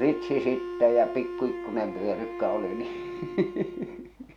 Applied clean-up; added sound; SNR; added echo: none; Wind instrument, woodwind instrument; 8 dB; none.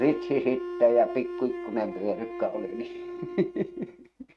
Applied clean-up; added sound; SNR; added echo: neural mask model RNNoise.